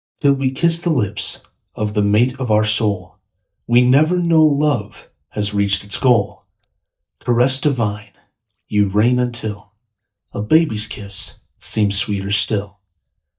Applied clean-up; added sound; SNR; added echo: neural mask model DeepFilterNet 3.